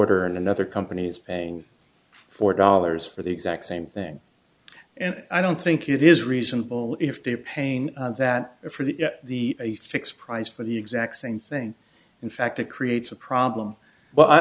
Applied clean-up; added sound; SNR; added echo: none; none; none; none.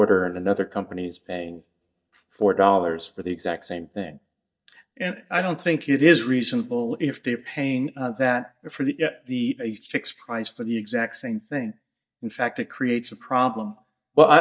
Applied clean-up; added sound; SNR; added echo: neural mask model DeepFilterNet 3.